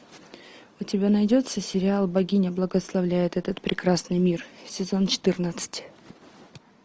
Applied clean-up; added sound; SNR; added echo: none; none; none; none.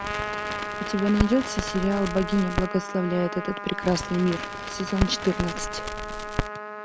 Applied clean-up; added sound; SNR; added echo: none; Crackle + Trumpet; 4 dB; none.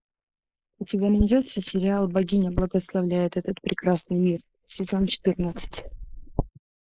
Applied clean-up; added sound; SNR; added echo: neural mask model Resemble Enhance denoiser.